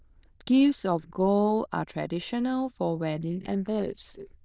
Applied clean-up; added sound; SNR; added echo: neural diffusion model UNIVERSE++.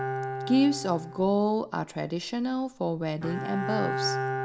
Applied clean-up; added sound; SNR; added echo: none; Bowed string instrument; 6 dB; none.